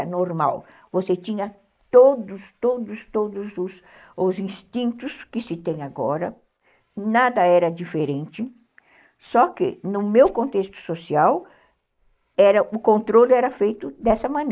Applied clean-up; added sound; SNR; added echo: neural mask model Resemble Enhance denoiser.